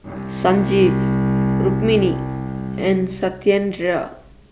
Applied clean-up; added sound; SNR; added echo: none; Bowed string instrument; 2 dB; none.